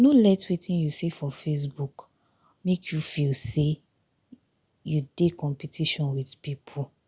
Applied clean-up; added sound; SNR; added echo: none; none; none; none.